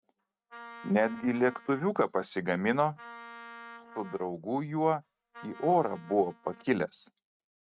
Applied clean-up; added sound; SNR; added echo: neural mask model RNNoise.